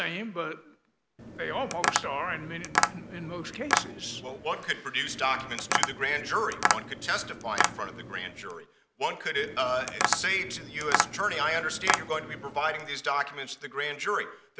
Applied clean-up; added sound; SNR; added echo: none; Tap; 0 dB; none.